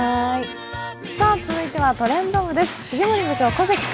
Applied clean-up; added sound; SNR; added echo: none; none; none; none.